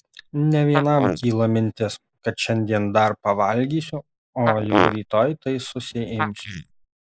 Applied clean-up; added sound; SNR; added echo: neural mask model Resemble Enhance denoiser.